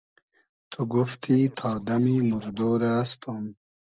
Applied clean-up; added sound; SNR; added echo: neural separator model SepFormer DNS4.